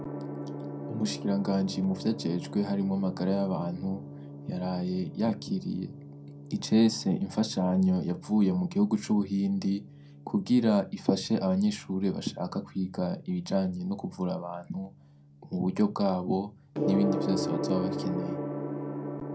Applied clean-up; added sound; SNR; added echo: none; Gong; 9 dB; reverberation time 0.2 s.